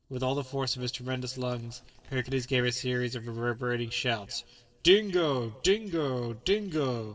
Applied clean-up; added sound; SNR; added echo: neural separator model SepFormer DNS4.